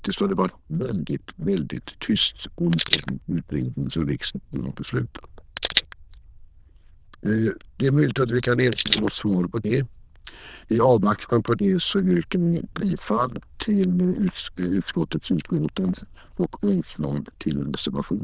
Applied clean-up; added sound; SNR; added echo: neural diffusion model UNIVERSE++.